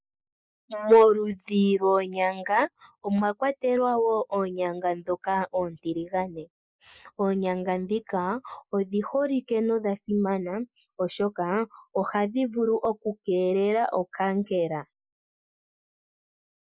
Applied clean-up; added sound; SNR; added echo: neural mask model Resemble Enhance denoiser.